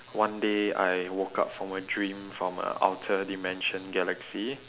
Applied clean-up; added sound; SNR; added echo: none; none; none; none.